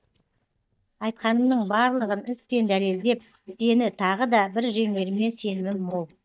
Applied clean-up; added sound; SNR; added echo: neural mask model DeepFilterNet 3.